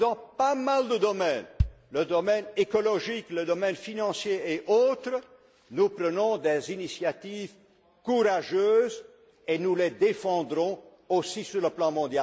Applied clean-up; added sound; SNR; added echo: none; Bass drum; 8 dB; none.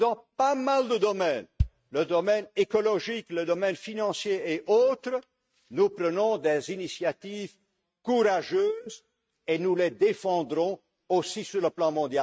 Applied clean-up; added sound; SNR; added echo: neural mask model RNNoise.